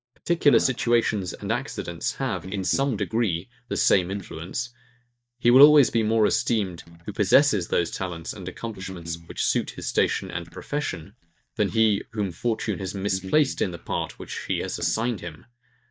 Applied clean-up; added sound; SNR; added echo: neural mask model DeepFilterNet 3.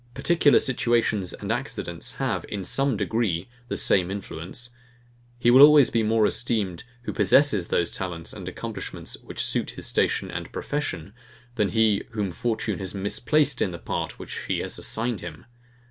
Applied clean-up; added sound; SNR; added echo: none; none; none; none.